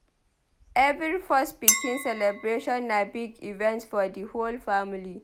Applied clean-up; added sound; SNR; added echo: none; Chink, clink; 3 dB; none.